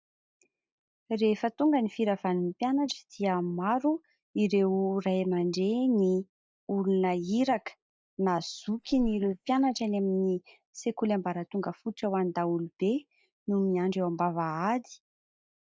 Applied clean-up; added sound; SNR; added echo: neural mask model Resemble Enhance denoiser.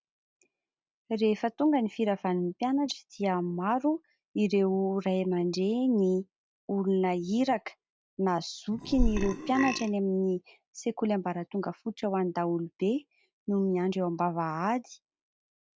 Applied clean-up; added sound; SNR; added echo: none; Burping, eructation; 1 dB; none.